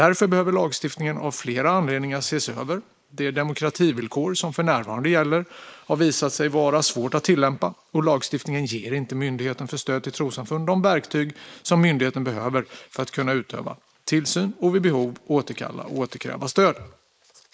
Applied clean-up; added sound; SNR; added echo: neural mask model Resemble Enhance denoiser.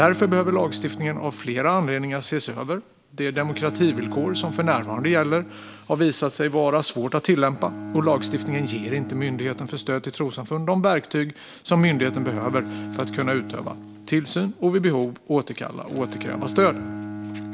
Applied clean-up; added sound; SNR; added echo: none; Bowed string instrument; 12 dB; none.